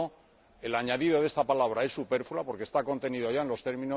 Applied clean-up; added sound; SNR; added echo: none; none; none; none.